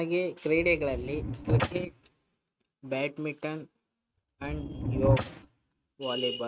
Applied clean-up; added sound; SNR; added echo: neural mask model RNNoise.